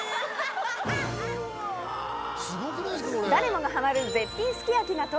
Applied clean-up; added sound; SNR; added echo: none; none; none; none.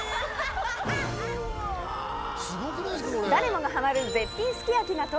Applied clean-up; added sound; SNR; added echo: none; Stream / Trickle, dribble / Traffic noise, roadway noise; 14 dB; none.